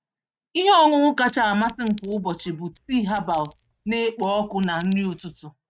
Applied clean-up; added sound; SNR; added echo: neural mask model RNNoise.